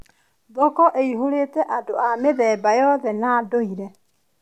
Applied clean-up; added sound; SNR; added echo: none; none; none; none.